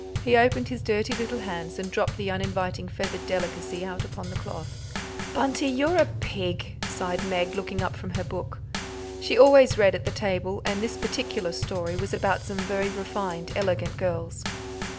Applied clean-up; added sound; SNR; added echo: none; Bass drum / Snare drum / Drum kit; 7 dB; none.